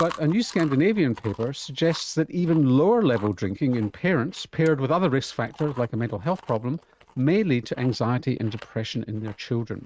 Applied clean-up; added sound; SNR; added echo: neural mask model RNNoise.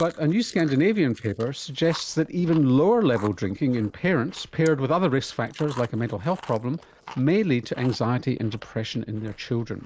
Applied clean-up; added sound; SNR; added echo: neural mask model Resemble Enhance denoiser.